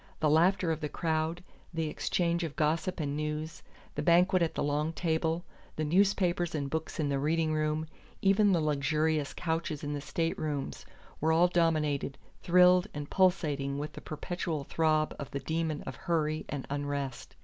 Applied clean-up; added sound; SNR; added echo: none; none; none; none.